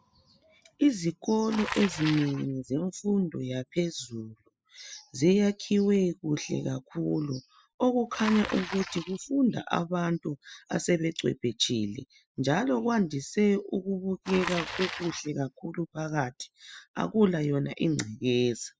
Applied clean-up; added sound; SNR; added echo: classical method spectral subtraction.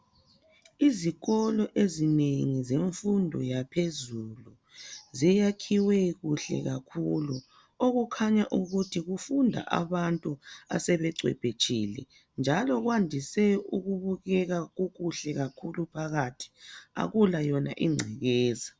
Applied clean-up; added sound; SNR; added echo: none; none; none; none.